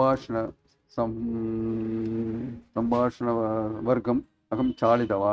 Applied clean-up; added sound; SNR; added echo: neural mask model RNNoise.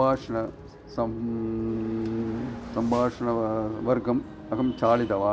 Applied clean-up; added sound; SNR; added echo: none; Hiss / Bus / Engine; 17 dB; none.